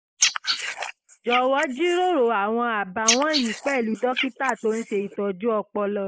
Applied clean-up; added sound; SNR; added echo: neural mask model Resemble Enhance denoiser.